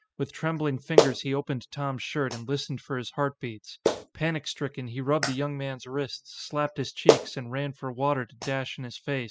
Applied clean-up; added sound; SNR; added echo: classical method spectral subtraction.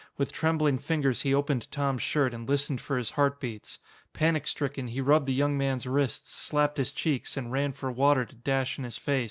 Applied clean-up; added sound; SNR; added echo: none; none; none; none.